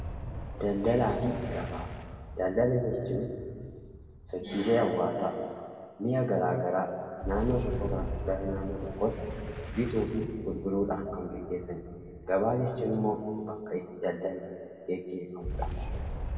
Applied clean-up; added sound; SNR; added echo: none; Boom; 9 dB; reverberation time 2.1 s.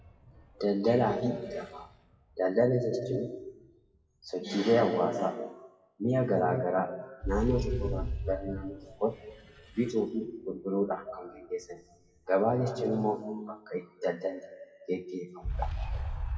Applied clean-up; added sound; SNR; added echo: classical method WPE with log-MMSE.